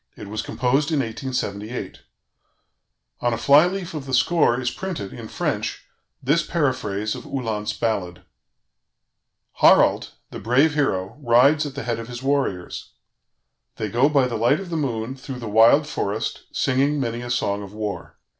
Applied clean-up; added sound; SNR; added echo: none; none; none; none.